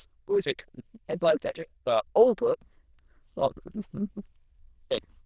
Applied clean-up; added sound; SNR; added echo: neural diffusion model UNIVERSE++.